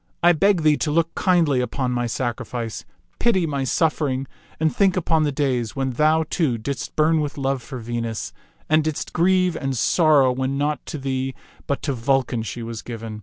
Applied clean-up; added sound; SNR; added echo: none; none; none; none.